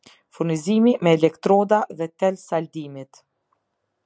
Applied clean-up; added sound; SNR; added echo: none; none; none; none.